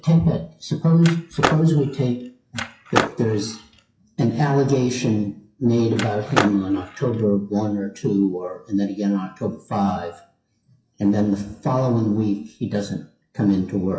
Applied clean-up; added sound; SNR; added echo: classical method WPE with log-MMSE.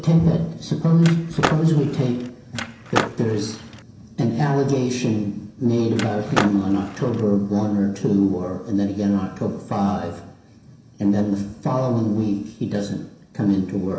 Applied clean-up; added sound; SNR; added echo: none; Skateboard; 7 dB; reverberation time 0.7 s.